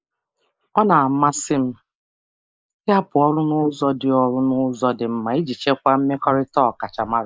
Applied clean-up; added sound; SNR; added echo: neural mask model Resemble Enhance denoiser.